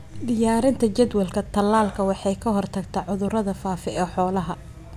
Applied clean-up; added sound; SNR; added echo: none; none; none; none.